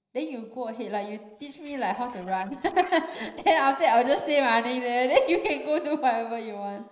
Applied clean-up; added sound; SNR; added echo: neural separator model SepFormer DNS4.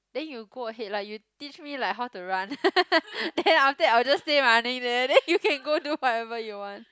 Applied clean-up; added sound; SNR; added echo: none; none; none; none.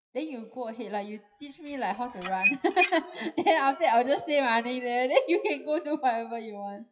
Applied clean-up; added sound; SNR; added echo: classical method WPE with log-MMSE.